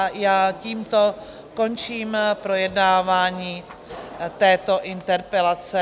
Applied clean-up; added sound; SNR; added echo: none; none; none; none.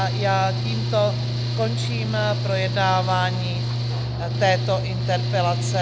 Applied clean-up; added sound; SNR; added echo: none; Mechanical fan / Engine; -1 dB; none.